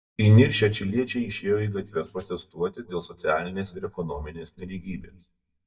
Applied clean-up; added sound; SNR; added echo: neural mask model DeepFilterNet 3.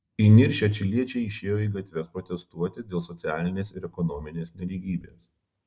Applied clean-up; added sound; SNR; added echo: none; none; none; none.